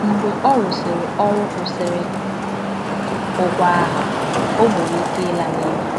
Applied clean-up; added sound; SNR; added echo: none; Traffic noise, roadway noise; 0 dB; none.